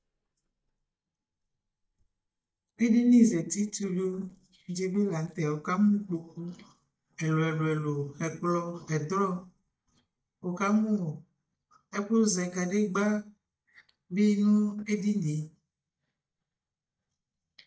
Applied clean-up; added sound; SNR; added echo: neural mask model DeepFilterNet 3.